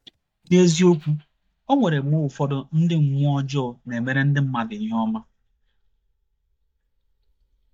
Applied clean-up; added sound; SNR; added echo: neural mask model DeepFilterNet 3.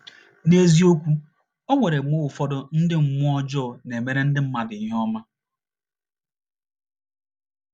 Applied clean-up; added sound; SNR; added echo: none; none; none; none.